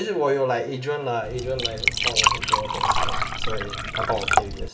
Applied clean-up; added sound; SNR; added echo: none; Liquid; -4 dB; reverberation time 0.5 s.